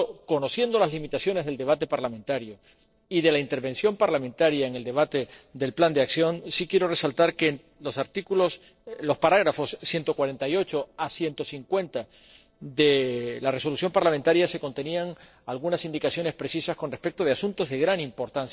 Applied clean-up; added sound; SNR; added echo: neural separator model SepFormer DNS4.